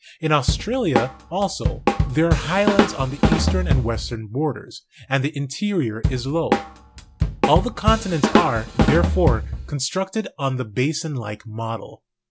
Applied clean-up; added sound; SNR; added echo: none; Drum / Drum kit; -2 dB; none.